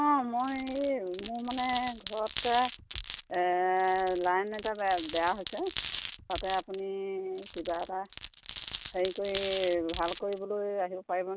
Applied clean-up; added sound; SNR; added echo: none; Glass; 2 dB; none.